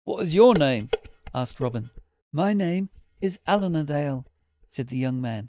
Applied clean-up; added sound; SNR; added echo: neural mask model DeepFilterNet 3.